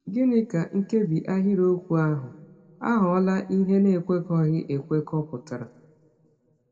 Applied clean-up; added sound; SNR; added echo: none; none; none; reverberation time 1.2 s.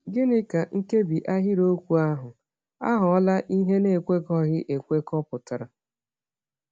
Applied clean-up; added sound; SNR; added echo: none; none; none; none.